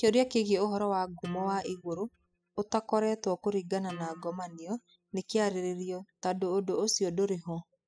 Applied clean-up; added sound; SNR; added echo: classical method spectral subtraction.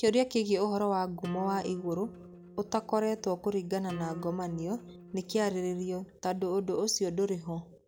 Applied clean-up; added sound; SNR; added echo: none; Acoustic guitar; 16 dB; none.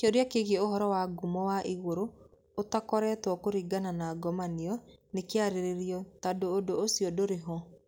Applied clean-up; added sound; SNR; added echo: none; none; none; none.